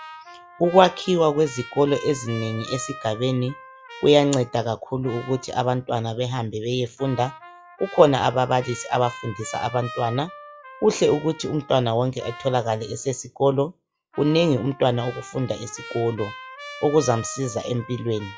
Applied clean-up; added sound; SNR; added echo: classical method log-MMSE.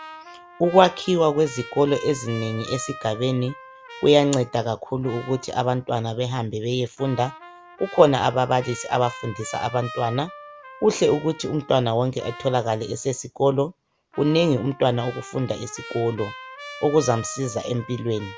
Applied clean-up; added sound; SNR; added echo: none; Trumpet; 17 dB; none.